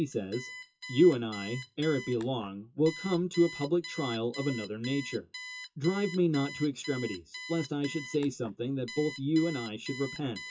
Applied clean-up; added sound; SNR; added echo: classical method WPE with log-MMSE.